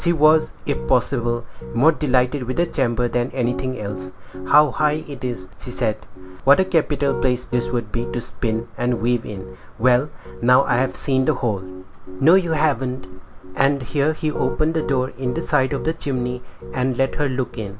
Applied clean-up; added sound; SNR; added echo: none; Piano; 13 dB; none.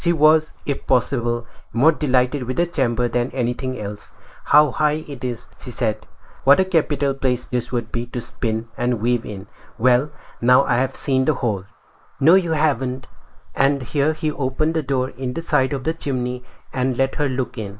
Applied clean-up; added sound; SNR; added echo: neural mask model Resemble Enhance denoiser.